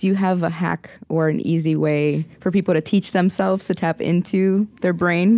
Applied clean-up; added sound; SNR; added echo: none; none; none; none.